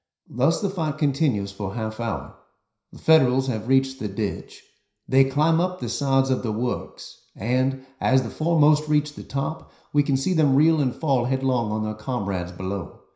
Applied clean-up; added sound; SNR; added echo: none; none; none; reverberation time 0.5 s.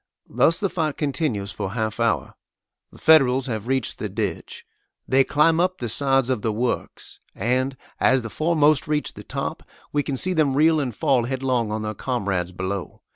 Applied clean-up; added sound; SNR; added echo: none; none; none; none.